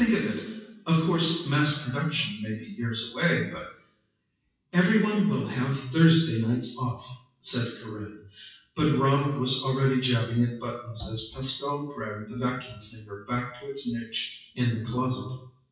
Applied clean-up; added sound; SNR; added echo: classical method WPE with log-MMSE.